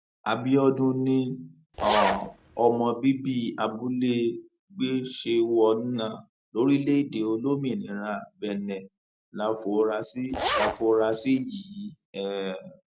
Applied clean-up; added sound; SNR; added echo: none; Zipper (clothing); 4 dB; none.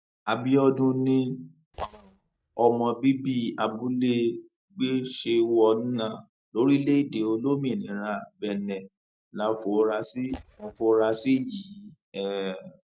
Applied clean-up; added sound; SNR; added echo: neural mask model DeepFilterNet 3.